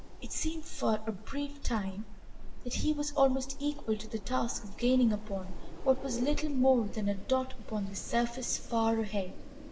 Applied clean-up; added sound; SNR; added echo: none; Wind; 6 dB; reverberation time 0.7 s.